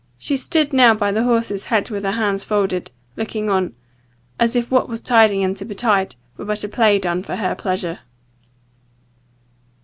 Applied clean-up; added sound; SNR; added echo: none; none; none; none.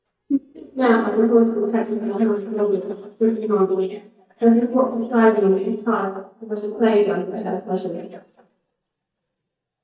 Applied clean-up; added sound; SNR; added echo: neural mask model DeepFilterNet 3.